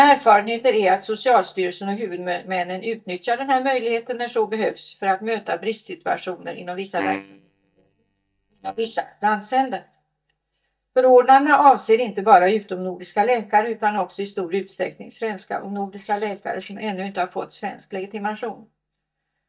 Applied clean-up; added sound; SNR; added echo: neural mask model DeepFilterNet 3.